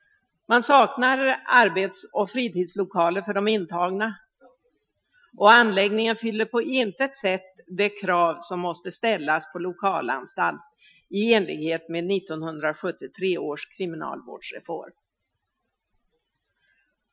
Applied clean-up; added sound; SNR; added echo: classical method Wiener filter.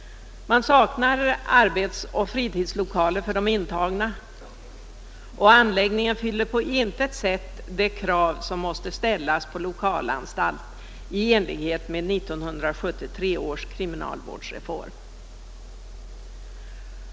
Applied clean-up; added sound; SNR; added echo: none; Mechanisms; 14 dB; none.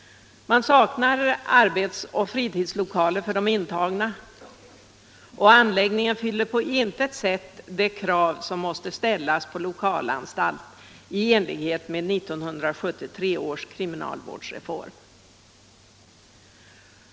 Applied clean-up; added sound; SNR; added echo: none; none; none; none.